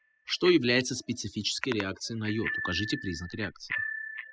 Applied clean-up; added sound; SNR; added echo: classical method spectral subtraction.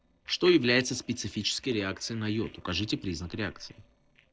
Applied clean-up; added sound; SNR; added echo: neural separator model SepFormer DNS4.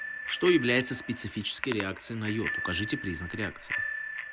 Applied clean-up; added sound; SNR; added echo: none; Bicycle bell; 6 dB; none.